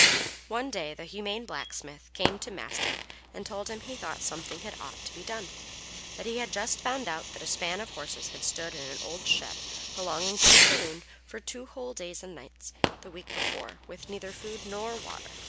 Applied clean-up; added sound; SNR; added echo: none; Fireworks; -5 dB; none.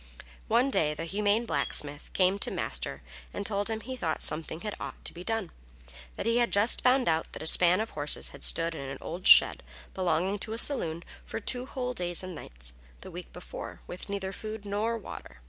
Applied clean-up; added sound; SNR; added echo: none; none; none; none.